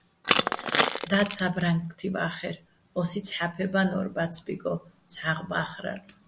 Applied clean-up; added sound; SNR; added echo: none; Crushing; -2 dB; none.